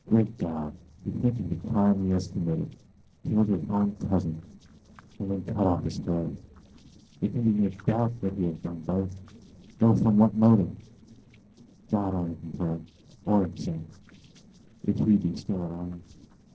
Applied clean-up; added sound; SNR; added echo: neural separator model SepFormer DNS4.